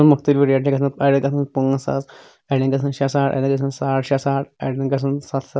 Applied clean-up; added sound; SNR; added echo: none; none; none; none.